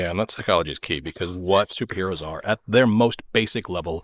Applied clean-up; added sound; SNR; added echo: neural mask model Resemble Enhance denoiser.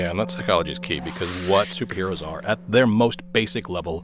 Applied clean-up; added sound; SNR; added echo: none; Whoosh, swoosh, swish + Wind instrument, woodwind instrument; 13 dB; none.